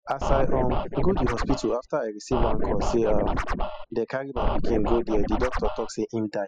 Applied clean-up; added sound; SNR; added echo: classical method spectral subtraction.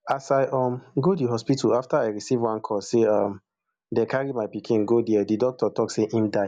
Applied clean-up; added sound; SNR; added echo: none; none; none; none.